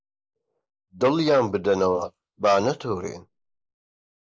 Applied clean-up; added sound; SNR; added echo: neural mask model Resemble Enhance denoiser.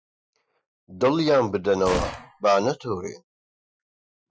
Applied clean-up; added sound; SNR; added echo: classical method Wiener filter.